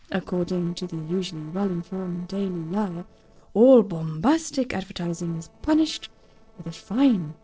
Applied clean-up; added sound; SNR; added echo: neural separator model SepFormer DNS4.